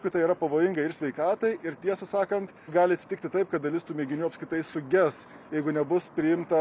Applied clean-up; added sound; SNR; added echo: none; none; none; none.